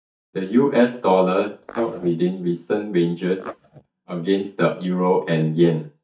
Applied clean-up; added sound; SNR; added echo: neural mask model DeepFilterNet 3.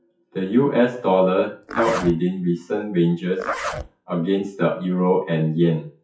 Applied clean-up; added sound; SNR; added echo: classical method WPE with log-MMSE.